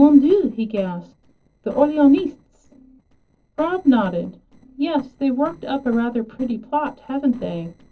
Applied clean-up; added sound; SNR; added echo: neural separator model SepFormer DNS4.